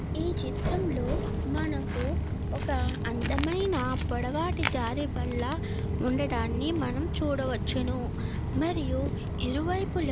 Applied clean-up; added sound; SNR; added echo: none; Walk, footsteps; -2 dB; none.